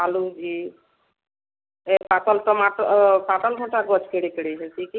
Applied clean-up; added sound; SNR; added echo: none; none; none; none.